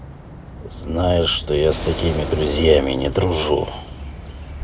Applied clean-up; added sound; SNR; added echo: none; Bird + Explosion; 12 dB; none.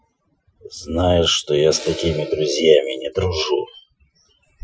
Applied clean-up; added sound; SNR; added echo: classical method Wiener filter.